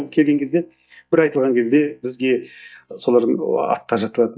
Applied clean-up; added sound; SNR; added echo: neural mask model DeepFilterNet 3.